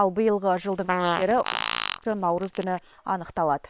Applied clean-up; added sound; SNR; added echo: neural separator model SepFormer WHAM!.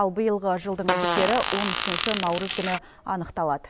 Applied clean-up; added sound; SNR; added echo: none; Fart; 0 dB; none.